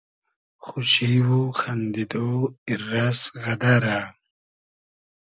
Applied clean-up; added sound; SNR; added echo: none; none; none; none.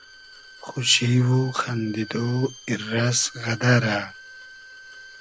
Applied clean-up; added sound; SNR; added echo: none; Bowed string instrument; 20 dB; none.